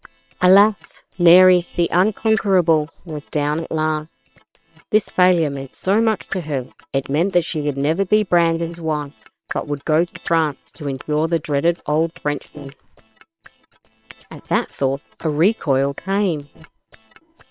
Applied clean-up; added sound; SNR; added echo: neural separator model SepFormer WHAM!.